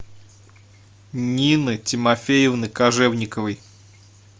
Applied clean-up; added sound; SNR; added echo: none; none; none; none.